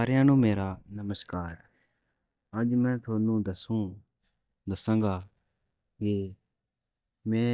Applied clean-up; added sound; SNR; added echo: neural mask model DeepFilterNet 3.